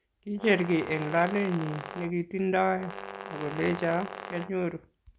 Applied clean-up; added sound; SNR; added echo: none; Brass instrument; 11 dB; none.